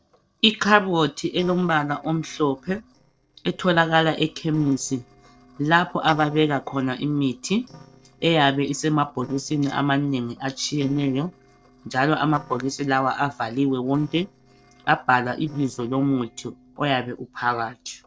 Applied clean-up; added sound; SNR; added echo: neural separator model SepFormer DNS4.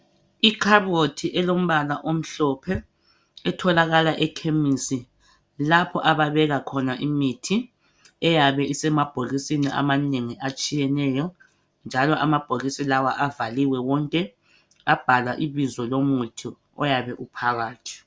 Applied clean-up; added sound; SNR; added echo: none; none; none; none.